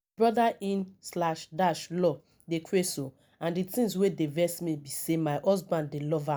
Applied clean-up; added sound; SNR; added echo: none; none; none; none.